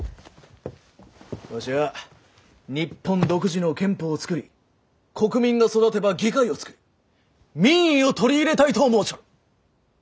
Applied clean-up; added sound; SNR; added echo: none; none; none; none.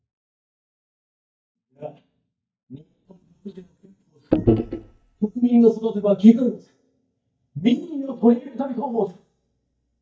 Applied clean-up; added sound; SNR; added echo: neural mask model DeepFilterNet 3.